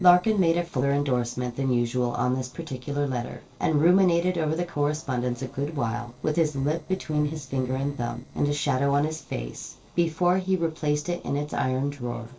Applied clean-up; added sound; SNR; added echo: neural separator model SepFormer DNS4.